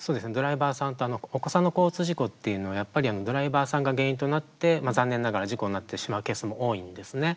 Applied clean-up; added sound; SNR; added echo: none; none; none; none.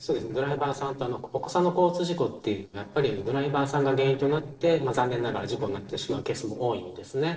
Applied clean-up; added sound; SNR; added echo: neural separator model SepFormer DNS4.